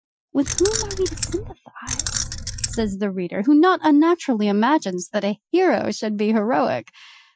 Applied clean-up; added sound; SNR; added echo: classical method Wiener filter.